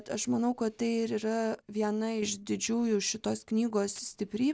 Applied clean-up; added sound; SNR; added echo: none; none; none; none.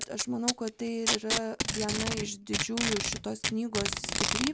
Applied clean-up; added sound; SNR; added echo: none; Packing tape, duct tape; -1 dB; none.